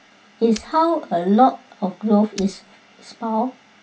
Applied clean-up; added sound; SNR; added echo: none; Shatter; 18 dB; reverberation time 0.2 s.